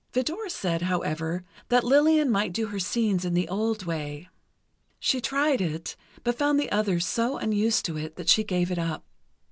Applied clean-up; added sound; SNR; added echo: none; none; none; none.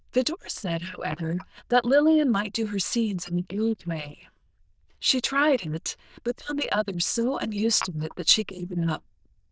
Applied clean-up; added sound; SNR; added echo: neural diffusion model UNIVERSE++.